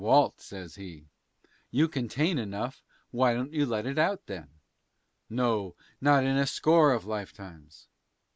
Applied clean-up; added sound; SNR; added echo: none; none; none; none.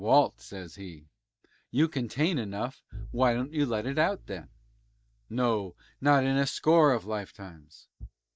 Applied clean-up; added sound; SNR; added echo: neural mask model DeepFilterNet 3.